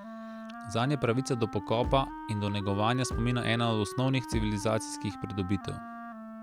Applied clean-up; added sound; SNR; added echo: none; Bass drum + Wind instrument, woodwind instrument; 9 dB; none.